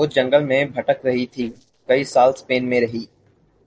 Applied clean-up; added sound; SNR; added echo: neural separator model SepFormer DNS4.